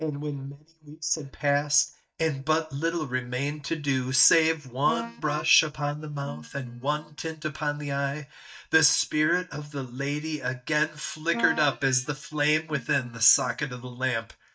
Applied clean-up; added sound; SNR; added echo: neural mask model DeepFilterNet 3.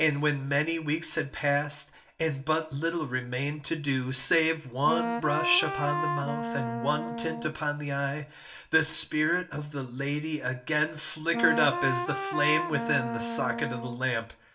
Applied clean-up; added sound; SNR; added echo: none; Wind instrument, woodwind instrument; 4 dB; reverberation time 0.2 s.